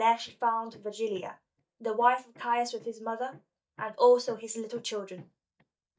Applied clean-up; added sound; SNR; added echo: neural mask model DeepFilterNet 3.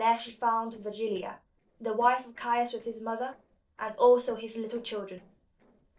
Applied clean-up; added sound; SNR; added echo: neural separator model SepFormer DNS4.